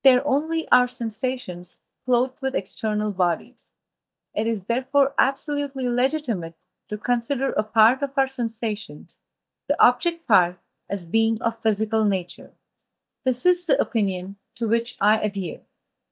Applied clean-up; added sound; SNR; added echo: neural mask model DeepFilterNet 3.